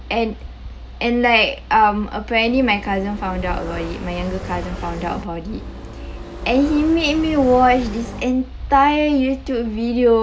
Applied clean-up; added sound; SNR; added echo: none; Motorcycle; 12 dB; none.